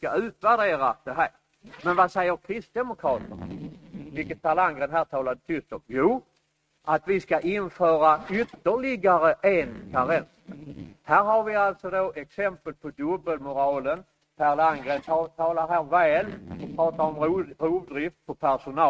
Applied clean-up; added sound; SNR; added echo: neural mask model RNNoise.